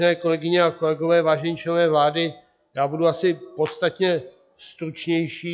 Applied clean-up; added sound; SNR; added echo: classical method log-MMSE.